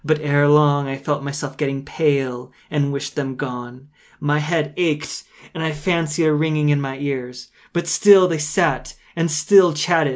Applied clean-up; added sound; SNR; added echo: none; none; none; none.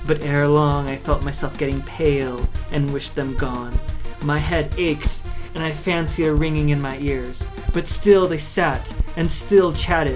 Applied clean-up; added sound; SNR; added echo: none; Crackle + Drum kit; 5 dB; none.